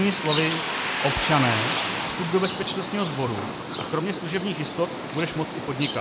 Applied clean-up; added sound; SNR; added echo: none; Bird; 2 dB; none.